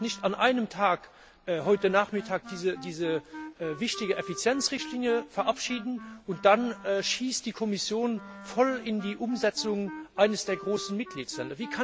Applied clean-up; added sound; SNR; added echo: none; Wind instrument, woodwind instrument; 16 dB; none.